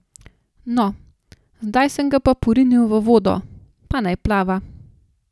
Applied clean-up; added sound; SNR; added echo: none; none; none; none.